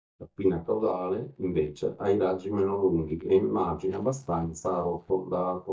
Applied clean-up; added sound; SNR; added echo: neural mask model DeepFilterNet 3.